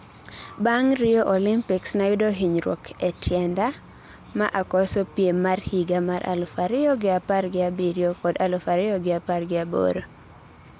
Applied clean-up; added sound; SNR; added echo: none; none; none; none.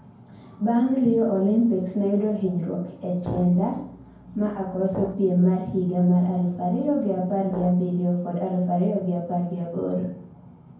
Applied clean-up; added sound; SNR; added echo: none; Brass instrument; 16 dB; reverberation time 0.9 s.